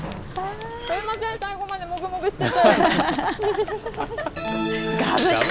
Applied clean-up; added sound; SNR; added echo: none; Scissors; 9 dB; none.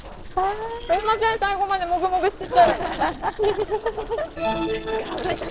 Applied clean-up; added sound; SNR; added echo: neural separator model SepFormer DNS4.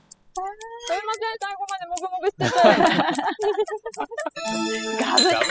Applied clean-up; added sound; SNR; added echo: classical method spectral subtraction.